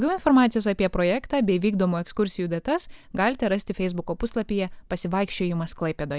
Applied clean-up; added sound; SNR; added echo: none; none; none; none.